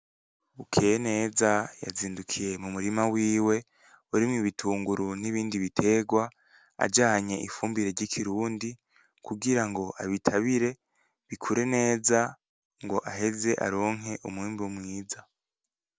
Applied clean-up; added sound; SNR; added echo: none; none; none; none.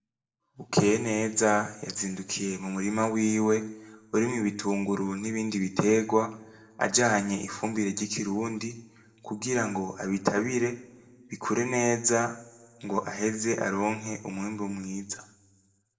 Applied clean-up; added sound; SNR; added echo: none; none; none; reverberation time 0.7 s.